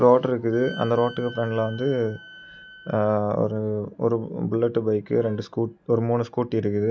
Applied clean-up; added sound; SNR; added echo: none; Wind instrument, woodwind instrument; 19 dB; none.